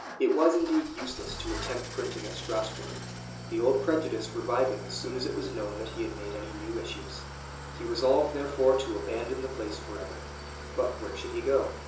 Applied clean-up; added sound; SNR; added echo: none; Idling / Engine starting; 10 dB; reverberation time 0.6 s.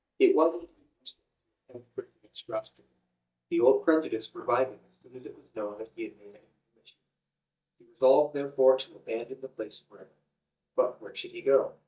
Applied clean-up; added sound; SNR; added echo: neural mask model DeepFilterNet 3.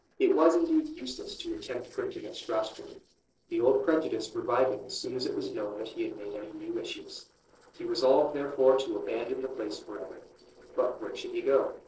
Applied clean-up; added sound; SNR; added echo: neural separator model SepFormer DNS4.